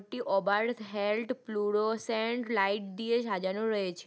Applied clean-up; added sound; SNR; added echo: none; none; none; none.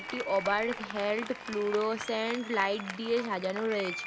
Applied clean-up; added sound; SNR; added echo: none; Applause; 9 dB; none.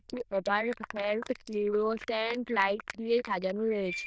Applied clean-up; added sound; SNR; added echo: neural diffusion model UNIVERSE++.